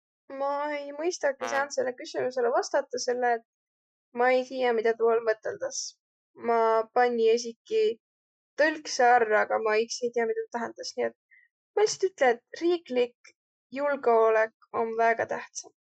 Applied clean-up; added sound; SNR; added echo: classical method Wiener filter.